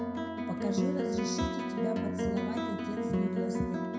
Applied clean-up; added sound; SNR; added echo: none; Plucked string instrument; -5 dB; reverberation time 0.4 s.